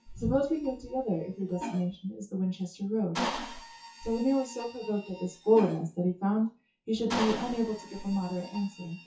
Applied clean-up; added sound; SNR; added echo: classical method WPE with log-MMSE.